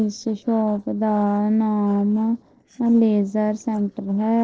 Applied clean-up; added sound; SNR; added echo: neural separator model SepFormer DNS4.